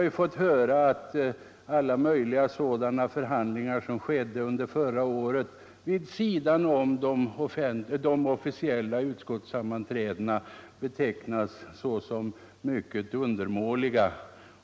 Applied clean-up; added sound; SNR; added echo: none; none; none; none.